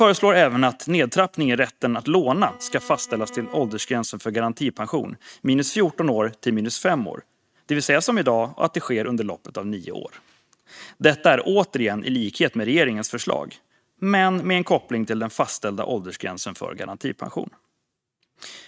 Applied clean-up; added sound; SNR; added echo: neural mask model RNNoise.